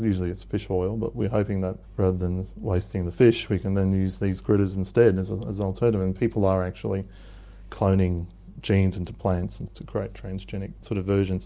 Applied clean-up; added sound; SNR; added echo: none; none; none; none.